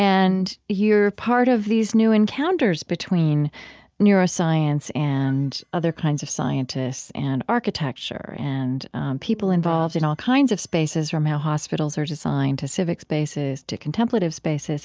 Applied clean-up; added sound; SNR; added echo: neural mask model DeepFilterNet 3.